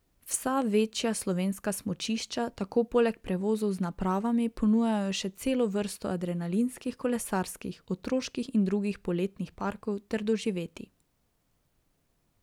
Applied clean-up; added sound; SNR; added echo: none; none; none; none.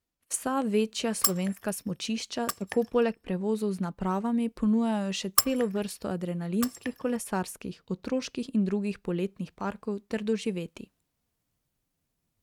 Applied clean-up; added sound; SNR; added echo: neural mask model RNNoise.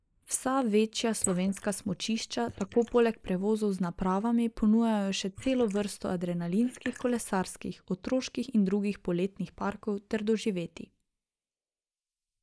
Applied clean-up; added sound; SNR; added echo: neural mask model Resemble Enhance denoiser.